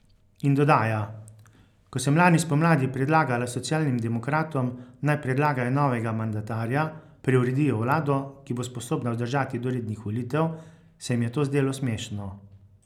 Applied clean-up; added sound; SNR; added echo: none; none; none; none.